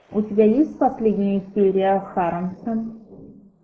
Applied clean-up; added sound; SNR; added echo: neural mask model Resemble Enhance denoiser.